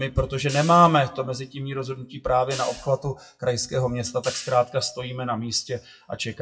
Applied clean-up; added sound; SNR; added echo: classical method WPE with log-MMSE.